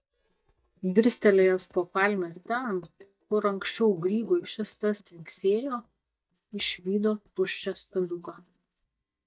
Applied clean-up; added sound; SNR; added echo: neural mask model DeepFilterNet 3.